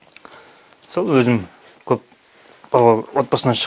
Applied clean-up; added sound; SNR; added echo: none; none; none; none.